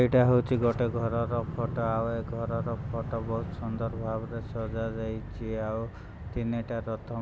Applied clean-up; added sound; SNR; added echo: none; none; none; none.